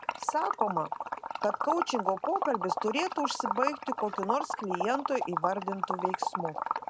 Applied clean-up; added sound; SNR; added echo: none; Liquid; 1 dB; none.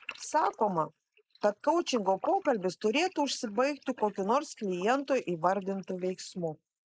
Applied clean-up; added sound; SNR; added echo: neural mask model Resemble Enhance denoiser.